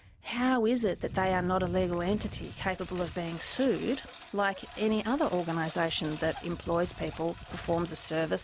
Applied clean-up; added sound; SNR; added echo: none; Engine; 14 dB; none.